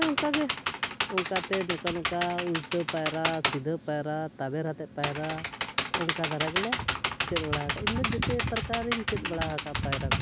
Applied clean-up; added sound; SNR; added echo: none; Computer keyboard; 1 dB; none.